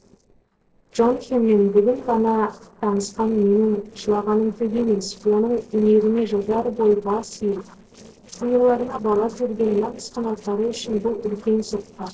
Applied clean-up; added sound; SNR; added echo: neural separator model SepFormer DNS4.